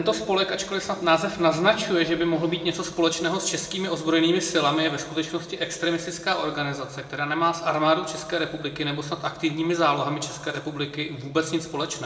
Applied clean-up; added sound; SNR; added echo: none; none; none; reverberation time 1.3 s.